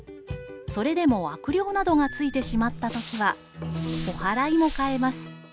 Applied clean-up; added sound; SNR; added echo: none; Squeak / Screech; 12 dB; none.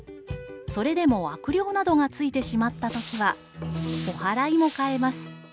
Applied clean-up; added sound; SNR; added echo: none; none; none; none.